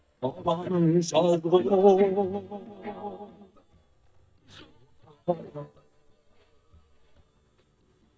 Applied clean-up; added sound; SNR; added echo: neural mask model DeepFilterNet 3.